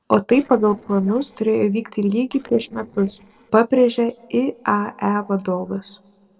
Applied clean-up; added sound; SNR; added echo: neural separator model SepFormer DNS4.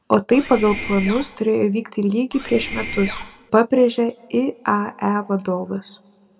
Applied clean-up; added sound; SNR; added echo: none; Mechanisms; 10 dB; reverberation time 0.9 s.